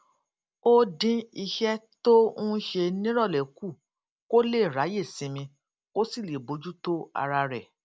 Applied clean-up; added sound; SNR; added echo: none; none; none; none.